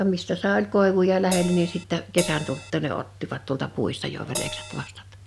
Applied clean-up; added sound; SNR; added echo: none; Crash cymbal; 8 dB; none.